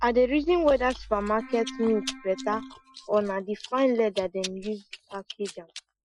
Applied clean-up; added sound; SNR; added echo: classical method Wiener filter.